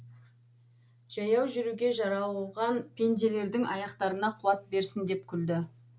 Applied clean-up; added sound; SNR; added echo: none; none; none; none.